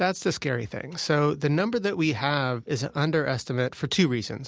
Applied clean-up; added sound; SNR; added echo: none; none; none; none.